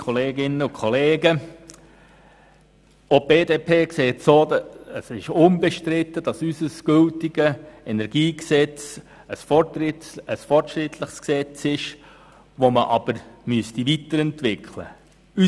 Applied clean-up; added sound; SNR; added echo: none; none; none; none.